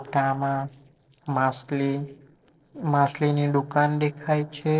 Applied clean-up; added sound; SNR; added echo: neural separator model SepFormer DNS4.